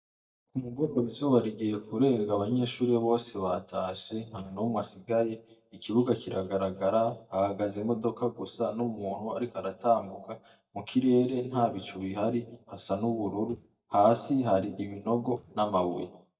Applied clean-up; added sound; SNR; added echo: neural mask model DeepFilterNet 3.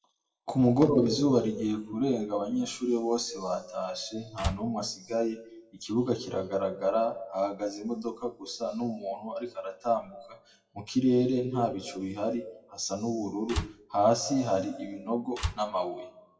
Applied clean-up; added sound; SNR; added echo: classical method WPE with log-MMSE.